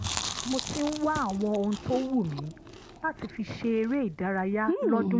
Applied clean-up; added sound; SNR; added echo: none; Chewing, mastication; 3 dB; none.